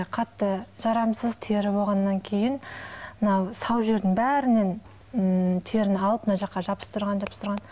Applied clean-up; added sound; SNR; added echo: none; none; none; none.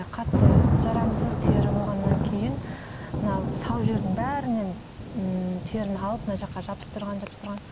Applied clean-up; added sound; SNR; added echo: none; Thunder / Rain; -4 dB; none.